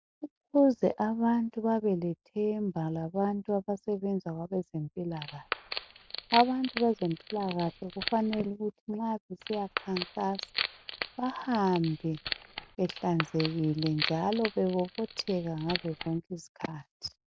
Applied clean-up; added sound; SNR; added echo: none; Wood; 8 dB; none.